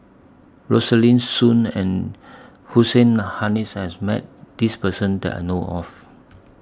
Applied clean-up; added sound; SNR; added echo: none; none; none; none.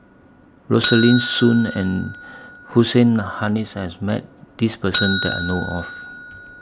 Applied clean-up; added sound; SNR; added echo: none; Bell; 9 dB; none.